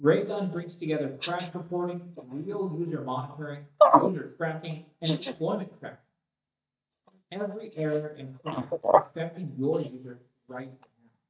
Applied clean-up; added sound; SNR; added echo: neural mask model DeepFilterNet 3.